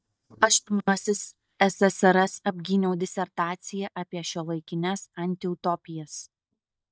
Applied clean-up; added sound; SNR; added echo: neural mask model DeepFilterNet 3.